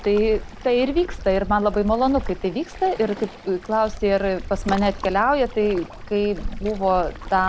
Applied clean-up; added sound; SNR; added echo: none; Waves, surf; 11 dB; none.